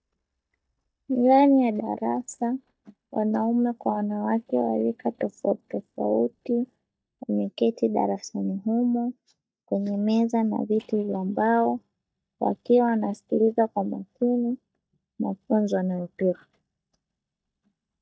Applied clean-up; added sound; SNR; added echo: neural mask model DeepFilterNet 3.